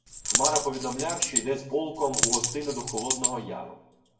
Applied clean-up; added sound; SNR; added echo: none; Coin (dropping); -3 dB; reverberation time 0.7 s.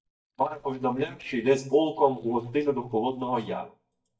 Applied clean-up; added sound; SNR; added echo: neural mask model DeepFilterNet 3.